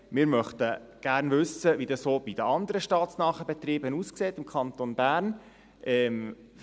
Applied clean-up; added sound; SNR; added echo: none; none; none; none.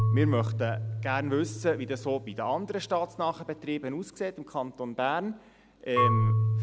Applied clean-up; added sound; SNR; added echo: none; Marimba, xylophone / Wood; 0 dB; none.